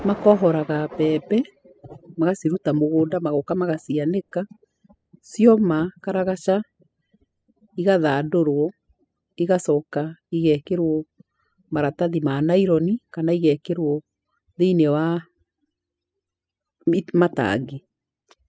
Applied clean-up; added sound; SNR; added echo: classical method spectral subtraction.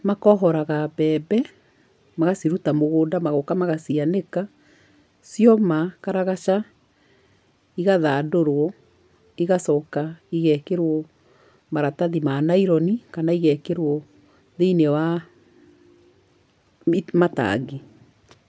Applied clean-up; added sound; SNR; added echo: none; none; none; none.